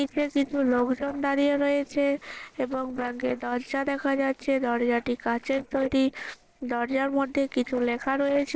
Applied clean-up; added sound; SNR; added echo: neural separator model SepFormer DNS4.